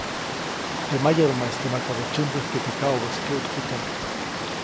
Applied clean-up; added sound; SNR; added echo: none; Water; 2 dB; none.